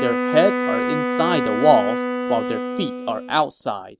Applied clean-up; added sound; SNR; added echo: none; Wind instrument, woodwind instrument; 3 dB; none.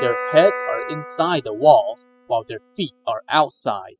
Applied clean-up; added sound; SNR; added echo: classical method spectral subtraction.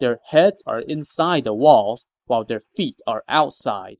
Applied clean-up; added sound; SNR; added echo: neural mask model Resemble Enhance denoiser.